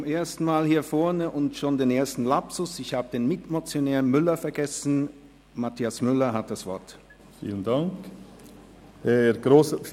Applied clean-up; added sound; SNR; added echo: none; none; none; none.